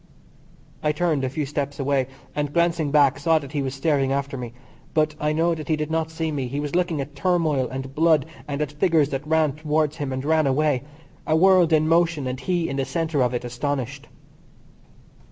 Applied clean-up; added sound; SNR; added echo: none; none; none; none.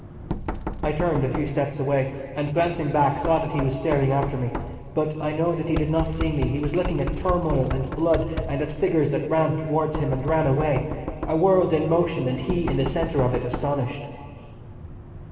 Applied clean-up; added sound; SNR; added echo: none; Knock; 8 dB; reverberation time 2.3 s.